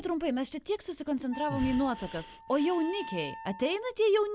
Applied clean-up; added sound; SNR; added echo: none; Wind instrument, woodwind instrument; 14 dB; none.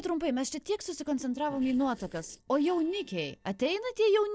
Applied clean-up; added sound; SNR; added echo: neural separator model SepFormer DNS4.